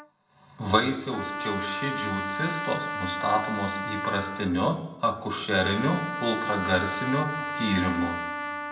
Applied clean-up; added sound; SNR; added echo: none; Trumpet; 5 dB; reverberation time 0.9 s.